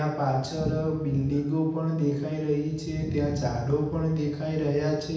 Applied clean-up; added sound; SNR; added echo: none; none; none; reverberation time 0.9 s.